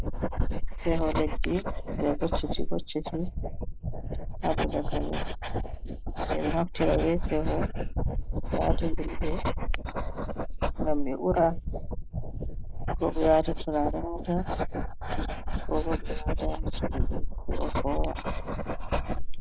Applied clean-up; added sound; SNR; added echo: neural mask model Resemble Enhance denoiser.